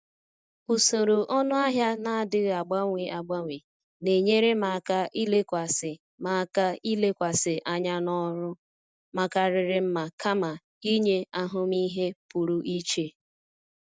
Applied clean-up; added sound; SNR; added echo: none; none; none; none.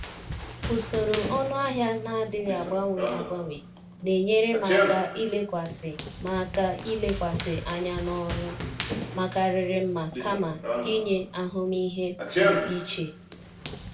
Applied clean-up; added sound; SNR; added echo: none; Run; 4 dB; reverberation time 0.3 s.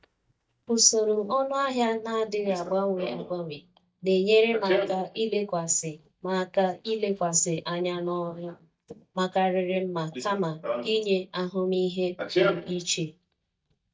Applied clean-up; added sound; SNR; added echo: neural mask model DeepFilterNet 3.